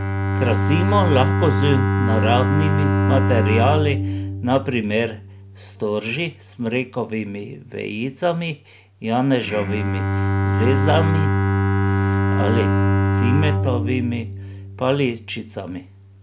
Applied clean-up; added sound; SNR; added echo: none; Bowed string instrument; -2 dB; none.